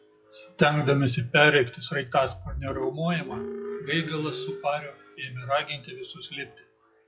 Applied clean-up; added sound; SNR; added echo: classical method WPE with log-MMSE.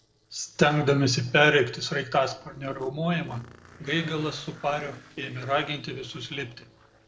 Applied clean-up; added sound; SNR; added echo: neural separator model SepFormer DNS4.